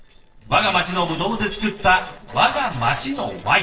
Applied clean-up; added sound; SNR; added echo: neural separator model SepFormer DNS4.